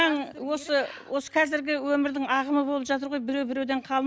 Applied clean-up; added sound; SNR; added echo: none; none; none; none.